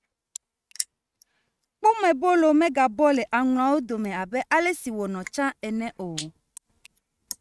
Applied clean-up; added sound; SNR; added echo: neural mask model RNNoise.